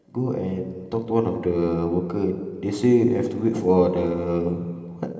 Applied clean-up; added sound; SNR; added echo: none; none; none; reverberation time 2.4 s.